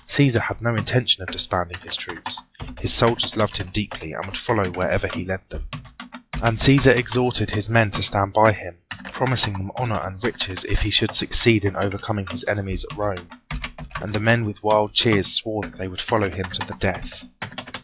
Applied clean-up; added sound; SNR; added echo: classical method log-MMSE.